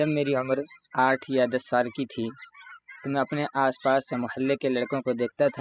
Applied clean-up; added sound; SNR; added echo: classical method spectral subtraction.